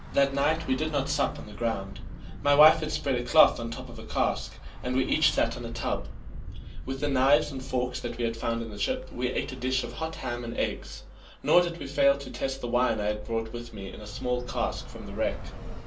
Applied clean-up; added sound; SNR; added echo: none; Traffic noise, roadway noise / Bus; 11 dB; reverberation time 0.3 s.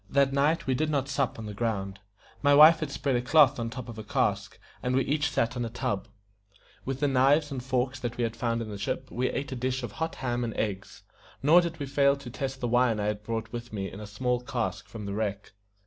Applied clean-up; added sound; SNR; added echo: none; none; none; none.